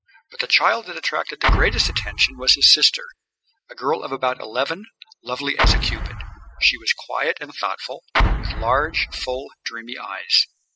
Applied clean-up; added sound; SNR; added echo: classical method spectral subtraction.